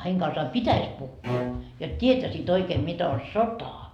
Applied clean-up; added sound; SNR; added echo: none; Bowed string instrument; 9 dB; none.